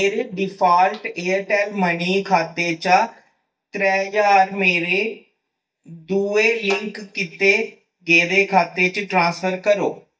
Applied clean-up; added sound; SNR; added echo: neural mask model DeepFilterNet 3.